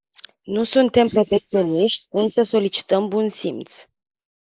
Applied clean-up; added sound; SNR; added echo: neural mask model Resemble Enhance denoiser.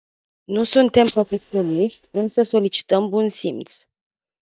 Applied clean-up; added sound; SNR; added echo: neural mask model DeepFilterNet 3.